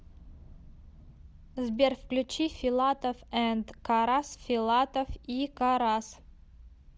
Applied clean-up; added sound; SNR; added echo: none; none; none; none.